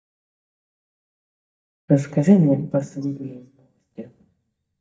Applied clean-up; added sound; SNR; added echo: neural mask model DeepFilterNet 3.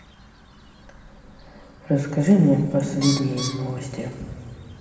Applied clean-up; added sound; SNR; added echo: none; Bird; 15 dB; reverberation time 2.6 s.